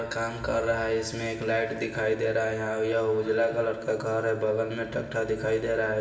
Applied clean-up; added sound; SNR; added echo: none; none; none; reverberation time 2.6 s.